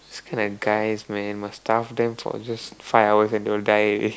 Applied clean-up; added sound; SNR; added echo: none; none; none; none.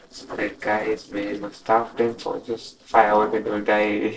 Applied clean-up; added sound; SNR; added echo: neural separator model SepFormer DNS4.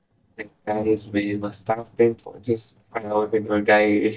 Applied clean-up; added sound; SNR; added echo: neural mask model DeepFilterNet 3.